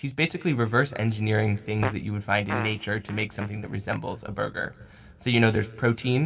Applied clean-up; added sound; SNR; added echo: none; Fart; 13 dB; reverberation time 2.1 s.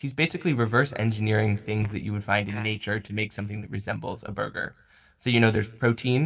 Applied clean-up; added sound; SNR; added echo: neural mask model DeepFilterNet 3.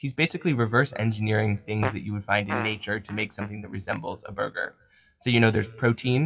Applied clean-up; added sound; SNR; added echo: classical method WPE with log-MMSE.